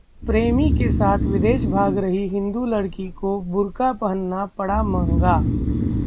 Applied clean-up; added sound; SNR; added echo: none; Breathing; 1 dB; none.